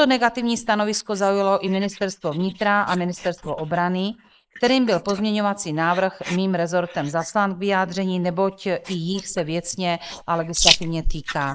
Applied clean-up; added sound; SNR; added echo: neural mask model Resemble Enhance denoiser.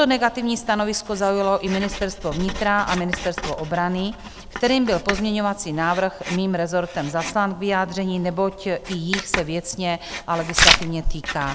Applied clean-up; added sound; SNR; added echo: none; Writing; 5 dB; none.